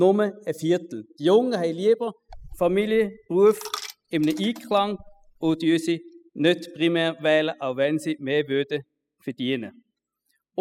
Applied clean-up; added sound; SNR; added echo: classical method spectral subtraction.